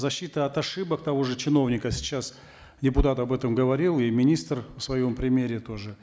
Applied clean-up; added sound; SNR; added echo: none; none; none; none.